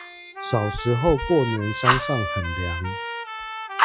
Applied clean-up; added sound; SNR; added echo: classical method log-MMSE.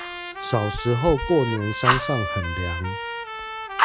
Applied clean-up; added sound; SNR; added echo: none; Trumpet + Fire; 2 dB; none.